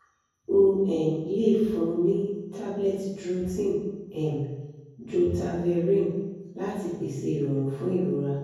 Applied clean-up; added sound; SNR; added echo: none; none; none; reverberation time 1.3 s.